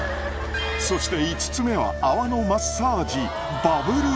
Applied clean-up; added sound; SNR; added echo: none; Musical instrument; 9 dB; none.